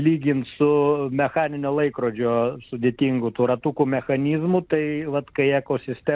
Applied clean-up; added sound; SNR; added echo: none; none; none; none.